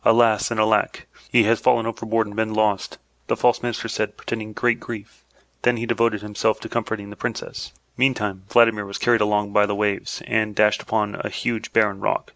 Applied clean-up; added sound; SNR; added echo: none; none; none; none.